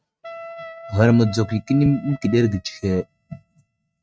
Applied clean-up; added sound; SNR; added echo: neural mask model RNNoise.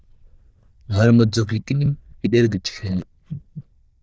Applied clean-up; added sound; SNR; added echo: neural diffusion model UNIVERSE++.